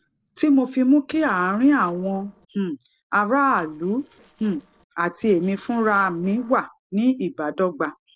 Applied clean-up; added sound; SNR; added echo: neural separator model SepFormer DNS4.